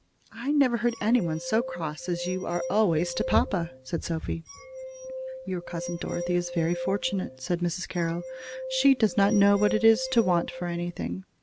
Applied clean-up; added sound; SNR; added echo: none; Glass; 11 dB; none.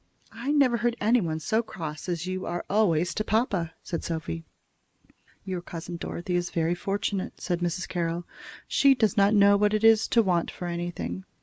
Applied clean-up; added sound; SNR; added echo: neural mask model Resemble Enhance denoiser.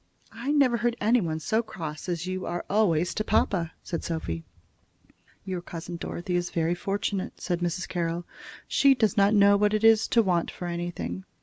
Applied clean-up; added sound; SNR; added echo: none; none; none; none.